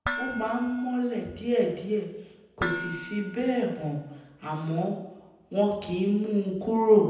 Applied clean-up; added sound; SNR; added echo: none; Dishes, pots, and pans; 10 dB; reverberation time 0.9 s.